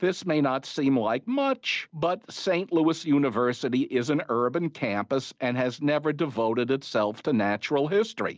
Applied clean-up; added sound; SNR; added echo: none; none; none; none.